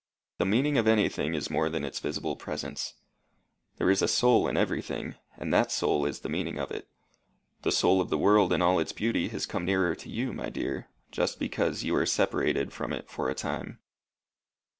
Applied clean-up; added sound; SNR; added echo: none; none; none; none.